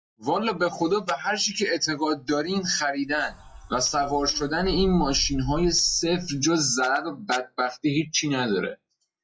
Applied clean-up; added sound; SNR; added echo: classical method log-MMSE.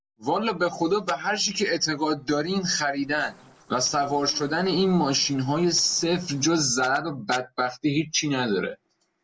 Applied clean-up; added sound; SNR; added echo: neural separator model SepFormer DNS4.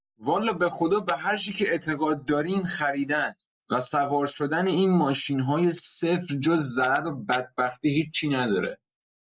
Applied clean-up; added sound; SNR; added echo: neural mask model Resemble Enhance denoiser.